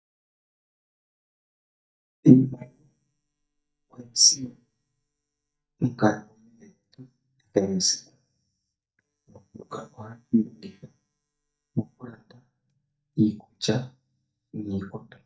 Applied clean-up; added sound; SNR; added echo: neural mask model DeepFilterNet 3.